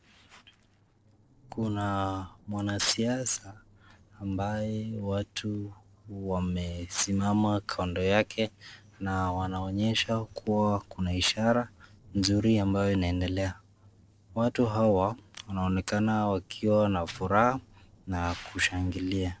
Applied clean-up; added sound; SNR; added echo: neural separator model SepFormer DNS4.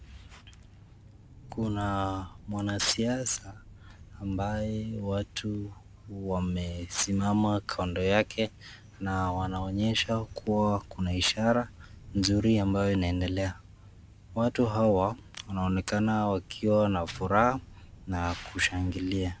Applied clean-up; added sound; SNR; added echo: none; Train; 18 dB; none.